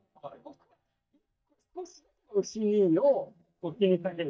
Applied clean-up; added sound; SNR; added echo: neural mask model DeepFilterNet 3.